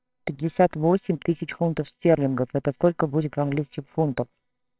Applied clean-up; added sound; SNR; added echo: neural separator model SepFormer WHAMR!.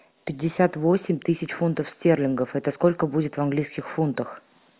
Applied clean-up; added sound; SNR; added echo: none; none; none; none.